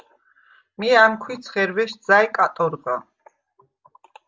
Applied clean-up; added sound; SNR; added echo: none; none; none; none.